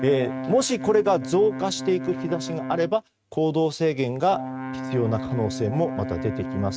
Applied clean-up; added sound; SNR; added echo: neural mask model RNNoise.